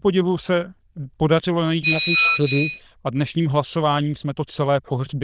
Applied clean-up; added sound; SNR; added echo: neural diffusion model UNIVERSE++.